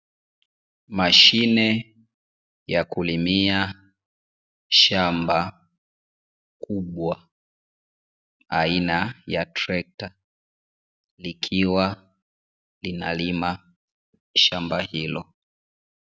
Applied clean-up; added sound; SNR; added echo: none; none; none; none.